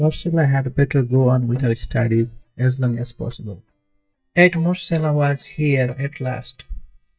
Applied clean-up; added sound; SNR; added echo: neural mask model DeepFilterNet 3.